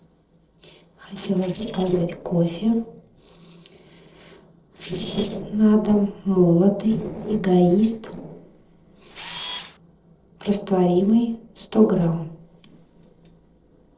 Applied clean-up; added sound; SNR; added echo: neural separator model SepFormer DNS4.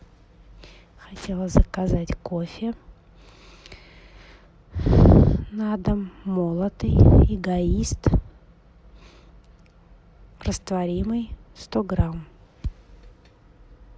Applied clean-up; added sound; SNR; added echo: none; none; none; none.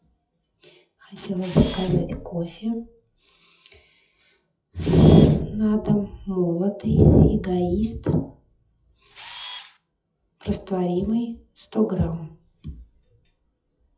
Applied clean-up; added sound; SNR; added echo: classical method WPE with log-MMSE.